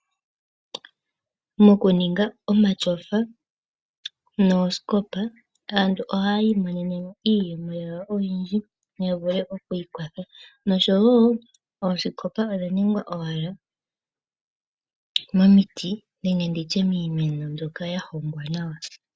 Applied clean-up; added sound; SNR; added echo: none; none; none; none.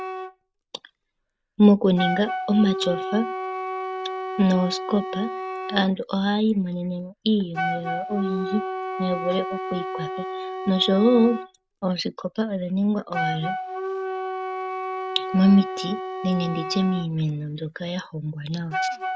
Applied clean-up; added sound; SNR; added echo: none; Wind instrument, woodwind instrument; 7 dB; none.